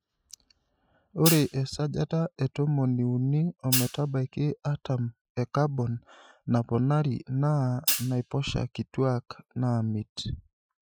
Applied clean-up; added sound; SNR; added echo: classical method Wiener filter.